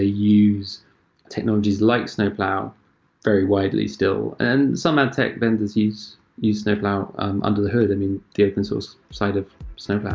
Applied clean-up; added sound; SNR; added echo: none; none; none; none.